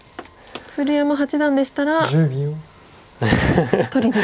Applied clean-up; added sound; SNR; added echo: none; none; none; none.